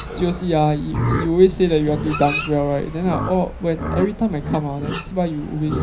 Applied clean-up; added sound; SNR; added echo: none; Livestock, farm animals, working animals; 7 dB; reverberation time 0.4 s.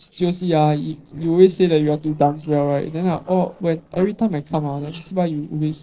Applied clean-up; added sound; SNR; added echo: neural separator model SepFormer DNS4.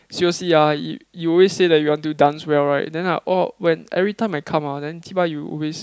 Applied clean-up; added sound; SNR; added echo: none; none; none; none.